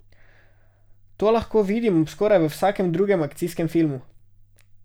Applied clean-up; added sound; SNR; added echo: none; none; none; none.